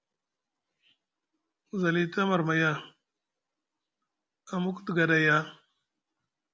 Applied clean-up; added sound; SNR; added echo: none; none; none; none.